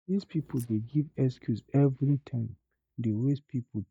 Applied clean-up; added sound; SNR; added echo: neural mask model DeepFilterNet 3.